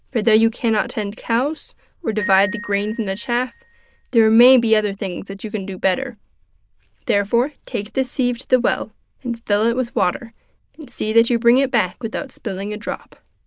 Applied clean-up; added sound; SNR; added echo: neural diffusion model UNIVERSE++.